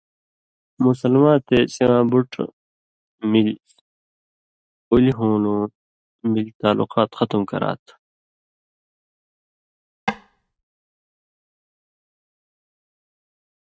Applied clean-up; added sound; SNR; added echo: neural mask model RNNoise.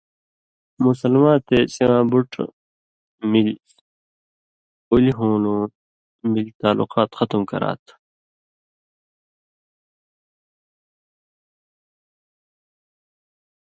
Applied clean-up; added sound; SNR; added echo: none; none; none; none.